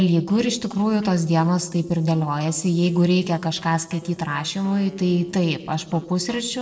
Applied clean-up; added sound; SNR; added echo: neural separator model SepFormer DNS4.